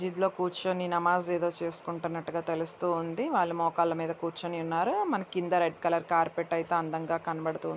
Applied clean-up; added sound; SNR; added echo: none; none; none; none.